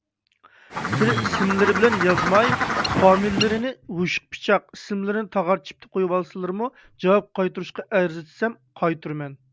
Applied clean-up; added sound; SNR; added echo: none; Bird; 1 dB; none.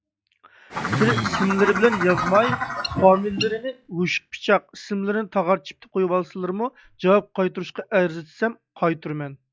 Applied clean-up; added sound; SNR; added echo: classical method log-MMSE.